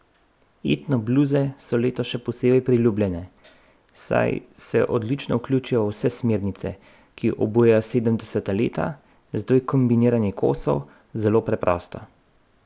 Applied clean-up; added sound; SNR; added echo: none; none; none; none.